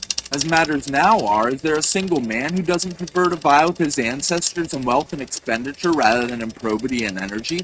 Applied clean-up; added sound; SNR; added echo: neural mask model RNNoise.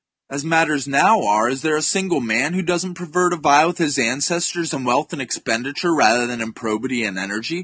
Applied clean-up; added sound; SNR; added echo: none; none; none; none.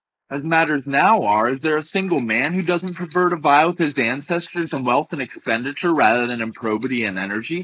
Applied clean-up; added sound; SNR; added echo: neural mask model Resemble Enhance denoiser.